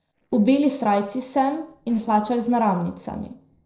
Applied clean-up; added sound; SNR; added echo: neural separator model SepFormer DNS4.